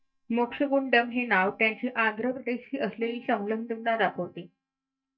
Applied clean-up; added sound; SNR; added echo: neural mask model DeepFilterNet 3.